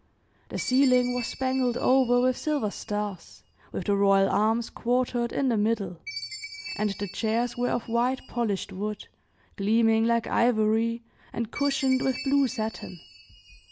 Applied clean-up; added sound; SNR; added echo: none; Chime; 17 dB; none.